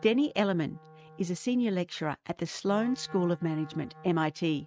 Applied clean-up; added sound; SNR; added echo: neural mask model RNNoise.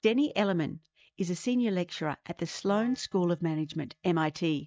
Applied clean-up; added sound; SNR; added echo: neural mask model DeepFilterNet 3.